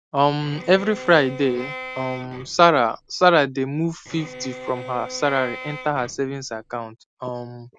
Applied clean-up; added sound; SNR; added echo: none; Bowed string instrument; 14 dB; none.